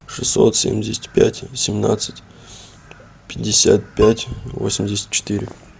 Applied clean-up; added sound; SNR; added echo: none; Keyboard (musical); 16 dB; none.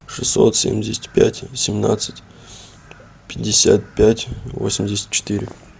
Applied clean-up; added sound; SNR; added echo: none; none; none; none.